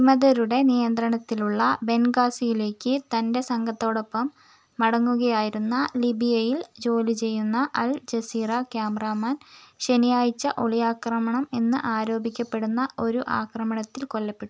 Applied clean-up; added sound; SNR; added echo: none; none; none; none.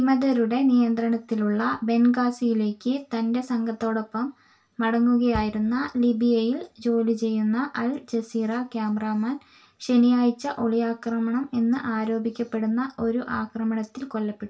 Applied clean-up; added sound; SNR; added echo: none; Bass drum; 18 dB; reverberation time 0.2 s.